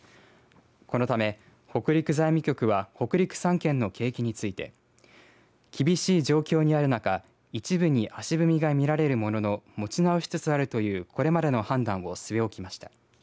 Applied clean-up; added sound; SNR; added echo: none; none; none; none.